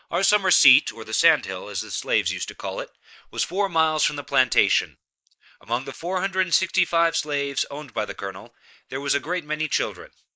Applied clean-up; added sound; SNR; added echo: neural mask model Resemble Enhance denoiser.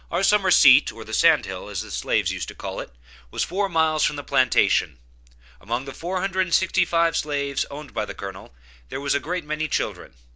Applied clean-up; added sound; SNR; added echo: none; none; none; none.